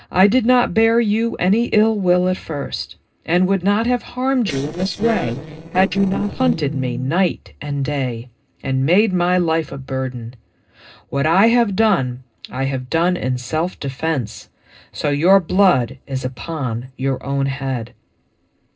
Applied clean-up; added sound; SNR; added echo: neural separator model SepFormer DNS4.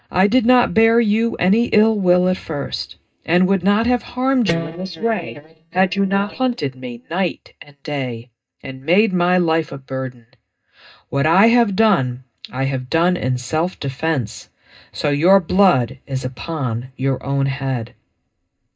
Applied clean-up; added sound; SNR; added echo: neural mask model DeepFilterNet 3.